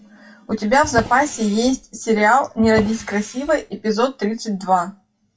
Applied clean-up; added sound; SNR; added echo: classical method WPE with log-MMSE.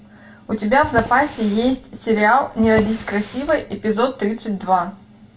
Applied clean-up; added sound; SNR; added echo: none; Drawer open or close; 14 dB; reverberation time 0.2 s.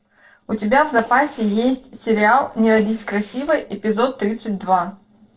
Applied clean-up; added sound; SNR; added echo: neural separator model SepFormer DNS4.